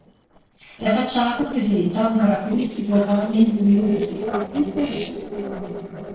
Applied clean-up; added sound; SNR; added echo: neural separator model SepFormer DNS4.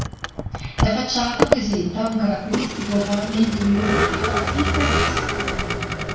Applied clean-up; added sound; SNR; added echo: none; Vehicle; 0 dB; reverberation time 0.6 s.